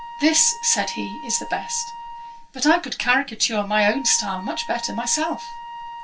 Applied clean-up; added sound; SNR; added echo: none; Wind instrument, woodwind instrument; 13 dB; reverberation time 0.2 s.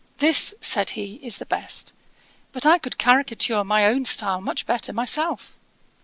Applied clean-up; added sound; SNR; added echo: none; none; none; none.